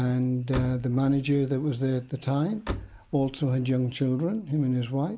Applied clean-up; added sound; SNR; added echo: none; Slam; 12 dB; none.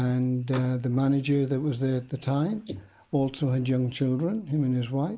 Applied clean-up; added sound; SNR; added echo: neural mask model Resemble Enhance denoiser.